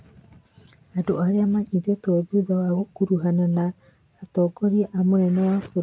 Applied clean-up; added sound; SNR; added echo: none; none; none; none.